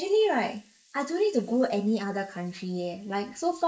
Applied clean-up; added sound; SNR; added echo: neural mask model Resemble Enhance denoiser.